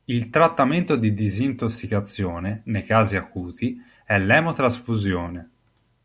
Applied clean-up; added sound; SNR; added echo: none; none; none; none.